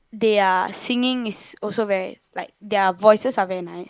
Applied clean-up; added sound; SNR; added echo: neural mask model Resemble Enhance denoiser.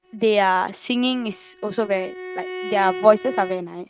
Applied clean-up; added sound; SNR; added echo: neural mask model RNNoise.